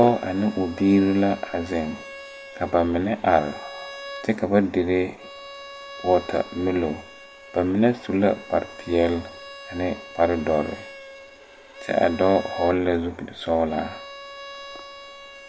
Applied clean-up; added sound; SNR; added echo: none; Bowed string instrument; 17 dB; none.